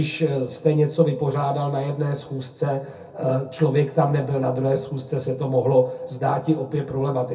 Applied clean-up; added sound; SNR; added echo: none; none; none; reverberation time 0.3 s.